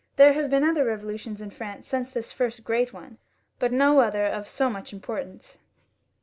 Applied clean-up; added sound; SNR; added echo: none; none; none; none.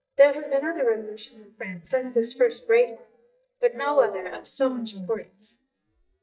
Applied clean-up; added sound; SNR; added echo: neural mask model DeepFilterNet 3.